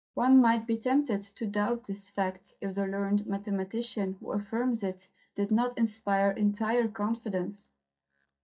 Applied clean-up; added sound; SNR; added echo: neural mask model DeepFilterNet 3.